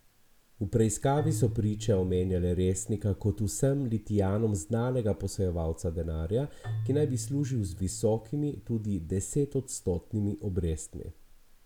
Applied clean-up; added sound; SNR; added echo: none; Keyboard (musical); 13 dB; none.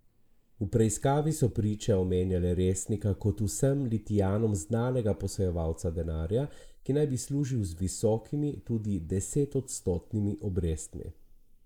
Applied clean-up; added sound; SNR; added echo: neural mask model Resemble Enhance denoiser.